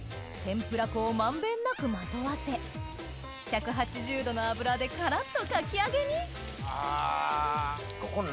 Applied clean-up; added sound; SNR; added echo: none; none; none; none.